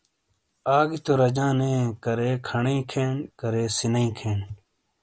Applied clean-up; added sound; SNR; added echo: none; none; none; none.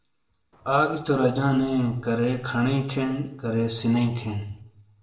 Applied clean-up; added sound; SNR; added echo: neural separator model SepFormer DNS4.